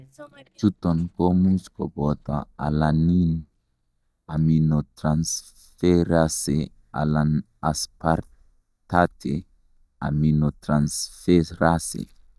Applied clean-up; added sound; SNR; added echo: neural mask model DeepFilterNet 3.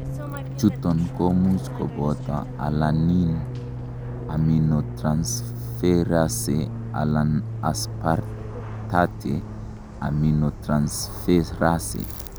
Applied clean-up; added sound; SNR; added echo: none; Fixed-wing aircraft, airplane; 7 dB; none.